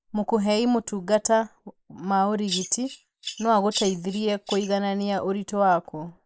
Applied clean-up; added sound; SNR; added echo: neural mask model Resemble Enhance denoiser.